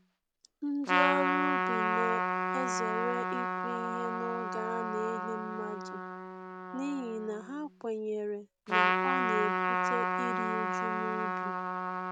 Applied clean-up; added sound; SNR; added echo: none; Trumpet; -5 dB; none.